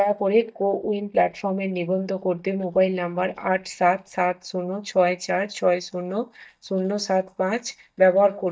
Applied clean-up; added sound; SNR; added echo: neural mask model DeepFilterNet 3.